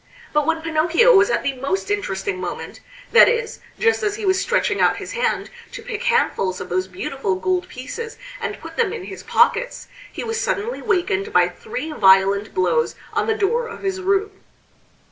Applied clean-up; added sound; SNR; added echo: none; none; none; none.